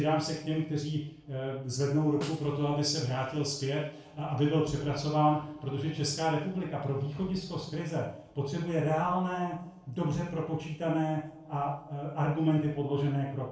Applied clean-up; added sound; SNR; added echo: neural separator model SepFormer DNS4.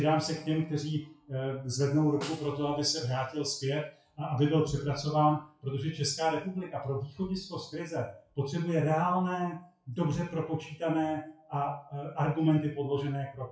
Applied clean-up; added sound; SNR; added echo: classical method WPE with log-MMSE.